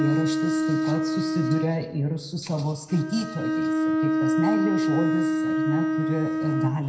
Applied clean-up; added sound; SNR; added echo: none; Bowed string instrument; -3 dB; reverberation time 0.7 s.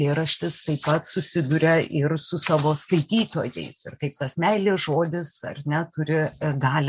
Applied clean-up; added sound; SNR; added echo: none; none; none; none.